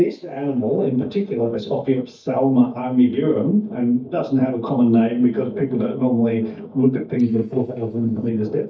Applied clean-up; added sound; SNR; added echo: neural mask model DeepFilterNet 3.